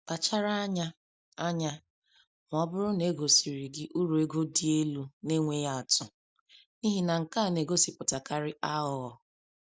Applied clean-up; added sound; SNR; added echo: none; none; none; none.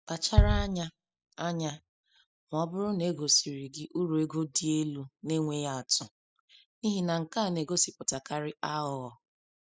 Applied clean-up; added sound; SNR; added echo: classical method spectral subtraction.